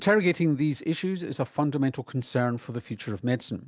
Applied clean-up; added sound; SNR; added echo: none; none; none; none.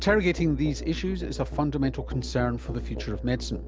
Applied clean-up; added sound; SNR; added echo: none; Musical instrument; 7 dB; none.